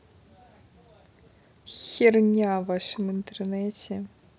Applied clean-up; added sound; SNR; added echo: none; none; none; none.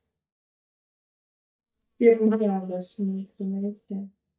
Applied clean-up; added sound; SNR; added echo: neural mask model DeepFilterNet 3.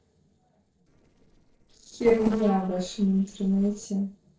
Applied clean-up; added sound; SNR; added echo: neural separator model SepFormer DNS4.